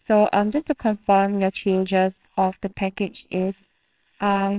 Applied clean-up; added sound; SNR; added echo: neural separator model SepFormer WHAMR!.